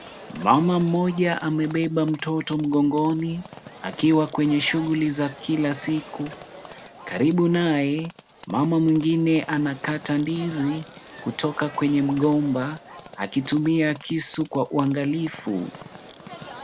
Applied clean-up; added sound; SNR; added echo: none; Livestock, farm animals, working animals; 19 dB; none.